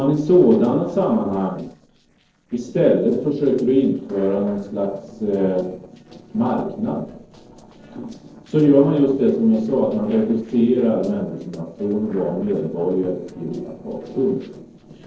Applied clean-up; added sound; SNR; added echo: neural separator model SepFormer DNS4.